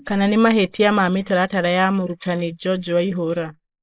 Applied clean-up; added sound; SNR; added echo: neural mask model Resemble Enhance denoiser.